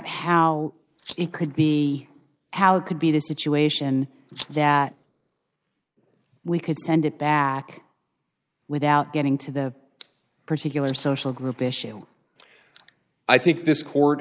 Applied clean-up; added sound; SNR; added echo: neural mask model Resemble Enhance denoiser.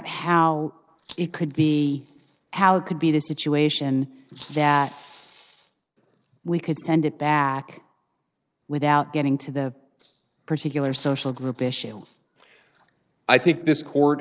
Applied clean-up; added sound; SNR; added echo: neural separator model SepFormer DNS4.